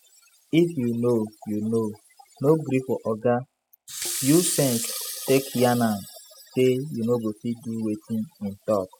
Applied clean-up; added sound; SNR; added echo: classical method spectral subtraction.